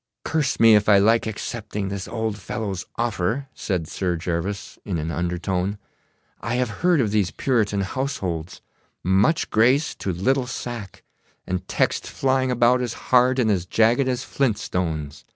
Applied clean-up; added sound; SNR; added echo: none; none; none; none.